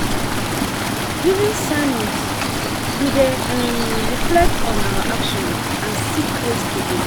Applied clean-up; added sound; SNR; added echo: none; Stream + Dog; -3 dB; none.